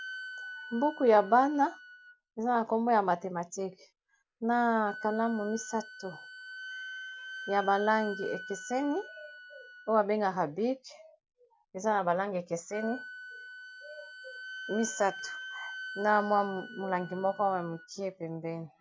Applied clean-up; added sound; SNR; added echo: none; Wind instrument, woodwind instrument; 14 dB; none.